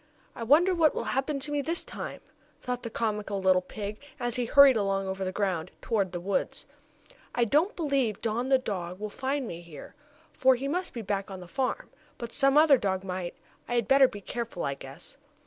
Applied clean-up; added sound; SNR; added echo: none; none; none; none.